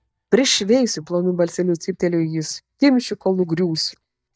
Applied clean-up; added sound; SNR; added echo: neural mask model DeepFilterNet 3.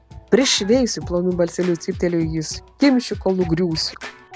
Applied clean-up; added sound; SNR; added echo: none; Scratching (performance technique); 16 dB; none.